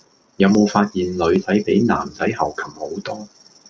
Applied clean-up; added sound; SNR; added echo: none; none; none; none.